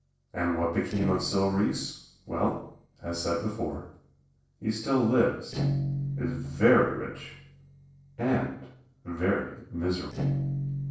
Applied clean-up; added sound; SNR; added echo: neural separator model SepFormer DNS4.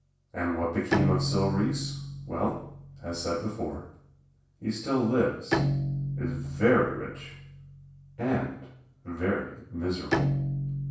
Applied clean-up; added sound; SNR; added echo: none; Bowed string instrument; 3 dB; reverberation time 0.7 s.